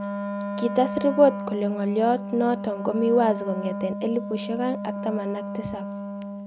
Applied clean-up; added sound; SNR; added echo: none; Wind instrument, woodwind instrument; 6 dB; none.